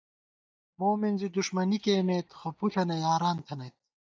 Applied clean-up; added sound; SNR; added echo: neural mask model DeepFilterNet 3.